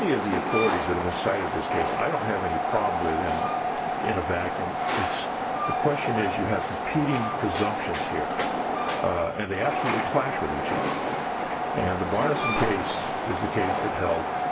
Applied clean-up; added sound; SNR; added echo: none; Train; -1 dB; reverberation time 0.2 s.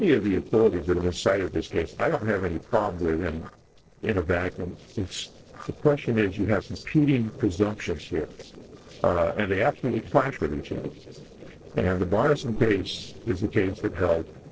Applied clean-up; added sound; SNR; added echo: neural separator model SepFormer DNS4.